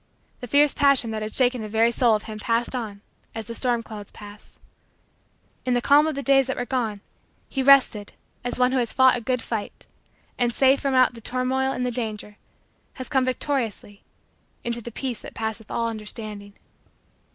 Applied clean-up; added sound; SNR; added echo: none; none; none; none.